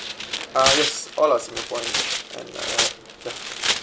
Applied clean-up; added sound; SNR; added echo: none; Tearing; 0 dB; none.